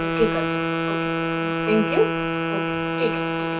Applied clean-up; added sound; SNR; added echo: none; Wind instrument, woodwind instrument; -3 dB; reverberation time 0.2 s.